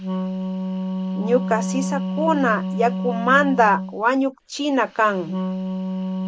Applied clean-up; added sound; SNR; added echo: none; Wind instrument, woodwind instrument; 4 dB; none.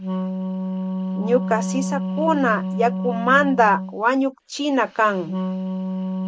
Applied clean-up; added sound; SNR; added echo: neural mask model RNNoise.